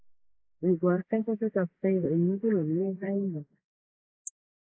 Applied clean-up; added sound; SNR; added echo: neural mask model Resemble Enhance denoiser.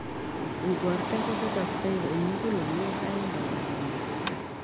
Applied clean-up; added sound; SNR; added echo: none; Mechanical fan; -1 dB; none.